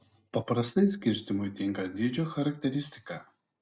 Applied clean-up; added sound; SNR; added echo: none; none; none; none.